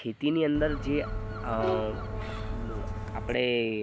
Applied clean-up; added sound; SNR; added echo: none; Bowed string instrument + Gull, seagull; 3 dB; none.